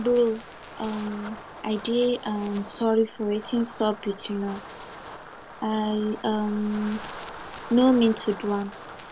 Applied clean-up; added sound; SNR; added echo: none; Wind; 15 dB; none.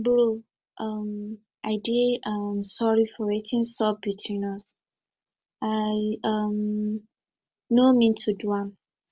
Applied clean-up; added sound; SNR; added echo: none; none; none; none.